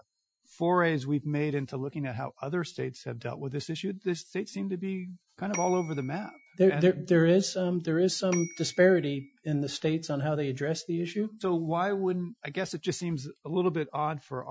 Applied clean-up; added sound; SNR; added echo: classical method Wiener filter.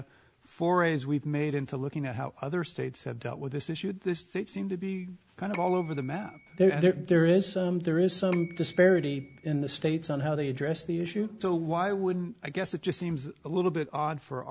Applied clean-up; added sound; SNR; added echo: none; Bell / Telephone; 17 dB; none.